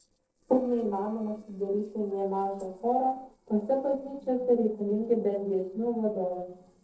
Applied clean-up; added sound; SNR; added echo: neural separator model SepFormer DNS4.